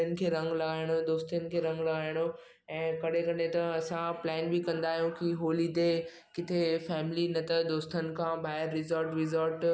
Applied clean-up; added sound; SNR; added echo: none; none; none; none.